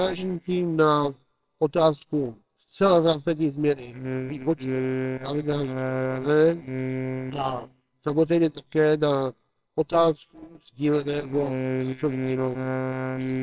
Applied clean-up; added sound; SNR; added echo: neural separator model SepFormer WHAMR!.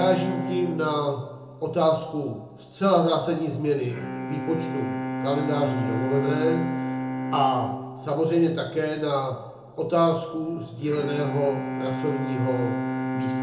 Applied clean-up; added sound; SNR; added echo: none; Bowed string instrument; 5 dB; reverberation time 0.7 s.